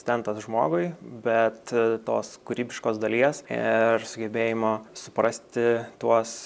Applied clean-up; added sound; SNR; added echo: none; none; none; none.